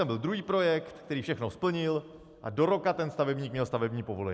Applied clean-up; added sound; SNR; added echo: none; none; none; none.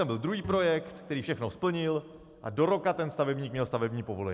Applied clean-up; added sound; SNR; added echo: none; Bowed string instrument; 17 dB; none.